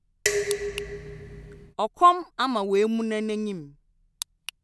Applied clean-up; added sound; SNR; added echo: none; Dishes, pots, and pans; 3 dB; none.